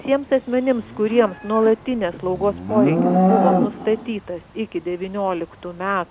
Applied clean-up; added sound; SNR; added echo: none; Livestock, farm animals, working animals; 2 dB; none.